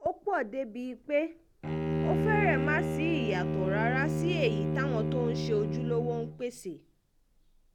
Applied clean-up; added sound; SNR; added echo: none; Bowed string instrument; -1 dB; none.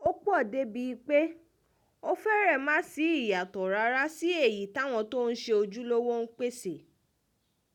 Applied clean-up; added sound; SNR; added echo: none; none; none; none.